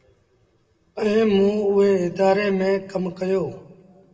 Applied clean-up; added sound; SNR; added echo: none; none; none; reverberation time 1.3 s.